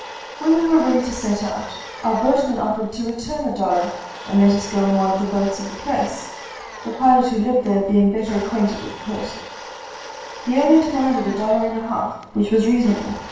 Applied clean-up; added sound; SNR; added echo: none; Domestic sounds, home sounds; 15 dB; reverberation time 0.7 s.